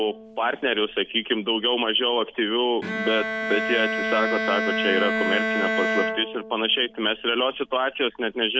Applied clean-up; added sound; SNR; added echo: none; Bowed string instrument; 4 dB; none.